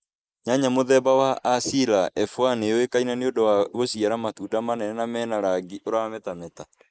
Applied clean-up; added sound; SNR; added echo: neural mask model Resemble Enhance denoiser.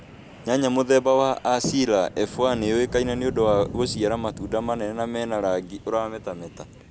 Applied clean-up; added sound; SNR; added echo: none; Wind; 14 dB; none.